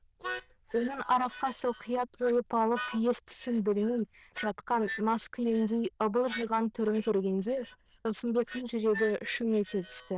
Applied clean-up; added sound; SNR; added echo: neural diffusion model UNIVERSE++.